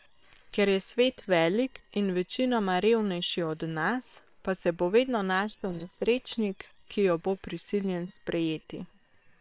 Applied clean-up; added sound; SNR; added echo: neural separator model SepFormer WHAM!.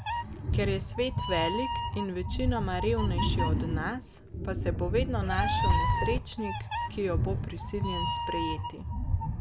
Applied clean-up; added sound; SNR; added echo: none; Meow; -4 dB; none.